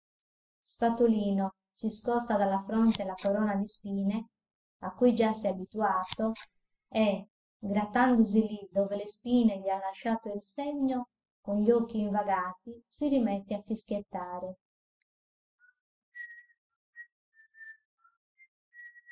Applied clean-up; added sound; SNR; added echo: classical method spectral subtraction.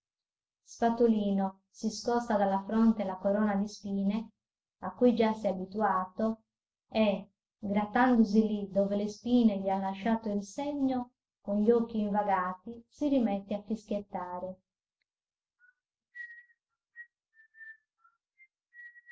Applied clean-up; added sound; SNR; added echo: none; none; none; none.